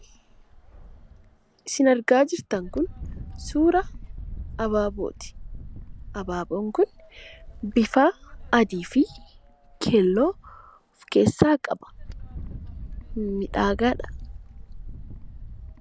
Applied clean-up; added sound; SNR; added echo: none; Wind; 13 dB; none.